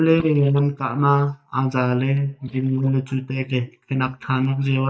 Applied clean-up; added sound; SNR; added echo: neural mask model DeepFilterNet 3.